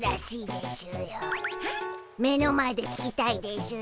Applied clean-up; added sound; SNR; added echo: none; none; none; none.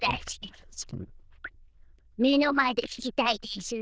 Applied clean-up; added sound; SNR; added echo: neural diffusion model UNIVERSE++.